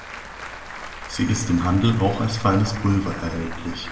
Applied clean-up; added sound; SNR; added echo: none; Applause / Crowd; 12 dB; reverberation time 1.0 s.